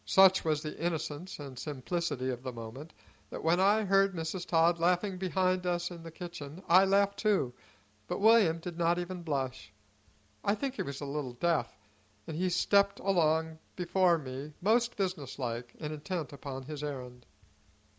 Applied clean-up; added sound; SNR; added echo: none; none; none; none.